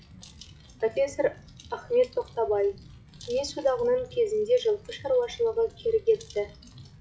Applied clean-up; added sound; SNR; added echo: classical method WPE with log-MMSE.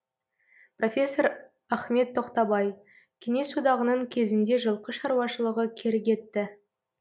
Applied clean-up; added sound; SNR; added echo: none; none; none; none.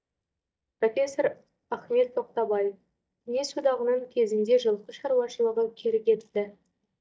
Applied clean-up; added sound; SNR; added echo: neural mask model DeepFilterNet 3.